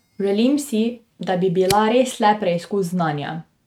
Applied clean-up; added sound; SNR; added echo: neural mask model RNNoise.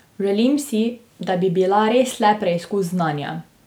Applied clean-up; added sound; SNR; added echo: none; none; none; none.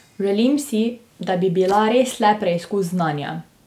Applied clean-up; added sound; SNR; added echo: neural mask model Resemble Enhance denoiser.